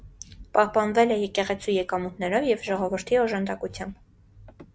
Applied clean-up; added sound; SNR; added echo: none; none; none; none.